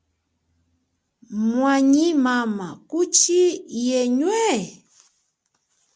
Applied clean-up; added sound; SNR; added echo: none; none; none; none.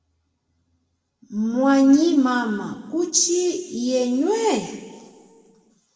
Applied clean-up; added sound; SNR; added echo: none; none; none; reverberation time 1.7 s.